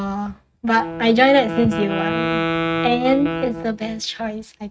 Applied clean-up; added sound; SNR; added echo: neural mask model RNNoise.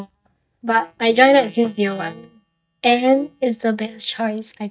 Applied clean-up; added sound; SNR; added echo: neural mask model DeepFilterNet 3.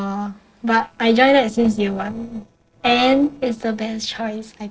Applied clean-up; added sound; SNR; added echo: neural separator model SepFormer DNS4.